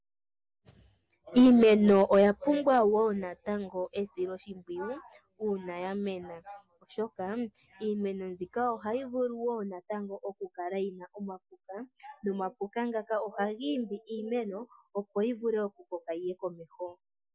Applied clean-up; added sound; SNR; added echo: none; none; none; none.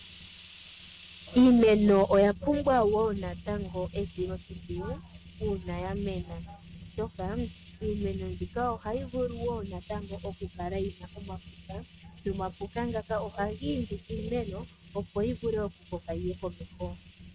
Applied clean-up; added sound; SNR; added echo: neural mask model RNNoise.